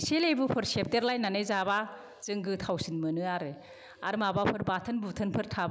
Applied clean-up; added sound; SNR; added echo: none; none; none; none.